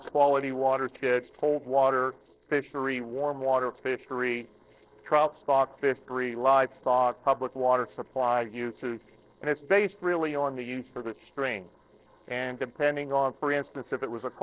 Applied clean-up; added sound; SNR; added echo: neural separator model SepFormer DNS4.